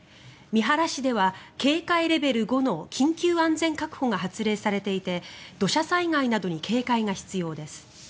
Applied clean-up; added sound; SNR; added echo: none; none; none; none.